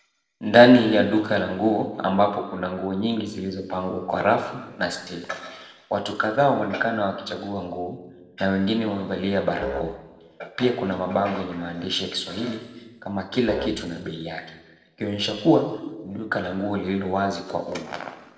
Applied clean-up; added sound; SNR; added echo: neural separator model SepFormer DNS4.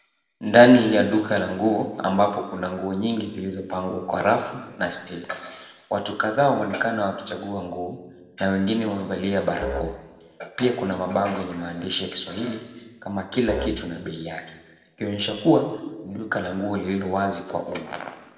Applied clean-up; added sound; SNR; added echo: none; Musical instrument; 13 dB; reverberation time 1.2 s.